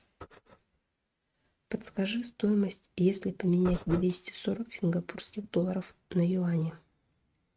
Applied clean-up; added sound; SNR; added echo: neural mask model RNNoise.